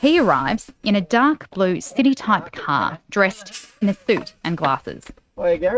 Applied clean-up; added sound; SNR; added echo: neural mask model RNNoise.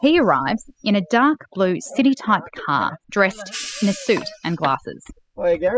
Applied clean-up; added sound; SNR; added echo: classical method spectral subtraction.